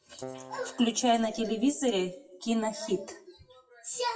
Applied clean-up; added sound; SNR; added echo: classical method WPE with log-MMSE.